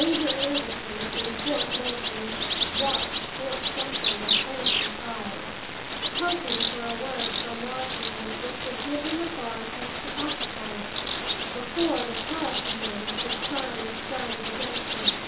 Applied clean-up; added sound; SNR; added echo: none; Bird vocalization, bird call, bird song; -4 dB; reverberation time 1.2 s.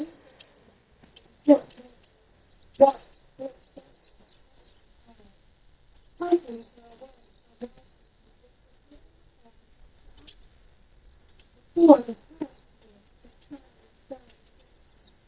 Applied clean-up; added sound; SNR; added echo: neural mask model DeepFilterNet 3.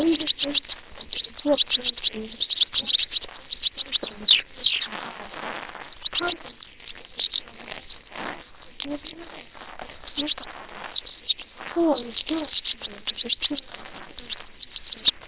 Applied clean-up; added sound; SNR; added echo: neural separator model SepFormer WHAMR!.